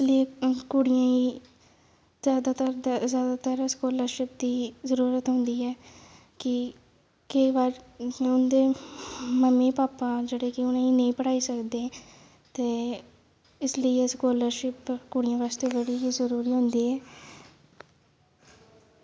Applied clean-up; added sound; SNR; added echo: none; none; none; none.